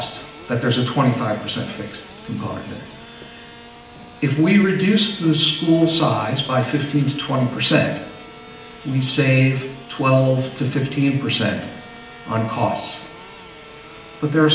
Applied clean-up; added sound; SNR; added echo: none; Bowed string instrument + Engine starting / Sawing; 20 dB; none.